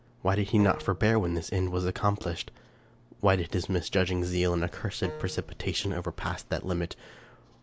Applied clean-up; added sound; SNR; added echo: none; Wind instrument, woodwind instrument; 14 dB; none.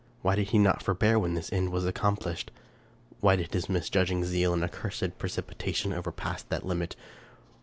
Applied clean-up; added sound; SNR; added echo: none; none; none; none.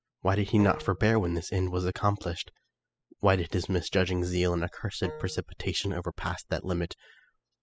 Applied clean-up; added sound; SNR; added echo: classical method spectral subtraction.